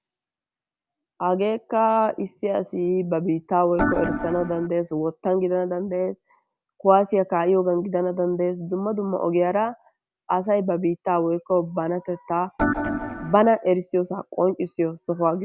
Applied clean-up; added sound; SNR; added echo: none; Organ; 2 dB; none.